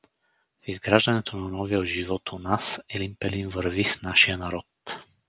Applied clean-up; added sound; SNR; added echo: none; none; none; none.